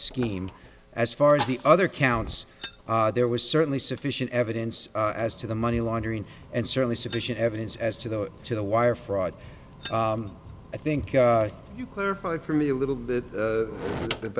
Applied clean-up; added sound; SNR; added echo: none; Keys jangling + Fire; 15 dB; none.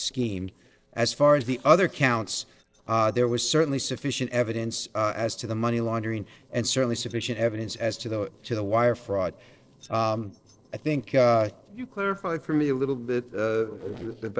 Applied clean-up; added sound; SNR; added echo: neural separator model SepFormer DNS4.